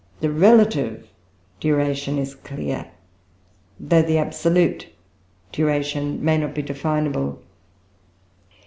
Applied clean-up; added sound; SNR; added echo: none; none; none; none.